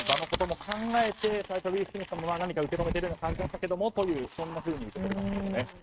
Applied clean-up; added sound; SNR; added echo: neural mask model RNNoise.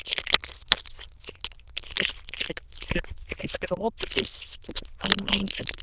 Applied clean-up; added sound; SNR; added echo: neural diffusion model UNIVERSE++.